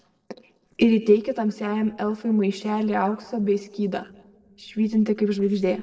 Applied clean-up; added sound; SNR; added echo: neural separator model SepFormer DNS4.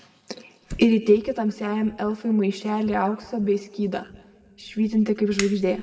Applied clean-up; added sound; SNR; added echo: none; Fire; 19 dB; reverberation time 1.1 s.